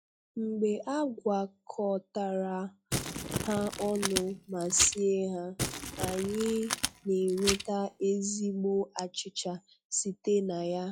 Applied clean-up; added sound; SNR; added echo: classical method log-MMSE.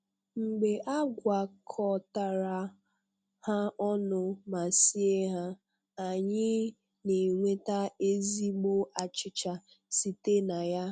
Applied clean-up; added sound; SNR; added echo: none; none; none; none.